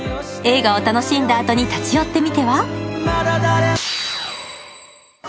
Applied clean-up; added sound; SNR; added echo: none; none; none; none.